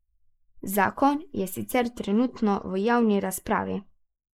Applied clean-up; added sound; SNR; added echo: neural mask model Resemble Enhance denoiser.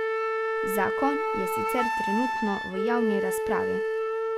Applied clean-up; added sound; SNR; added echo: none; Wind instrument, woodwind instrument; -3 dB; none.